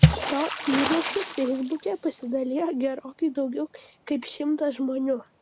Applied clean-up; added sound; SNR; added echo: none; Water / Splash, splatter; 1 dB; none.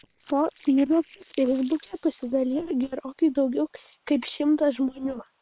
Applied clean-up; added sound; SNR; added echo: neural separator model SepFormer WHAM!.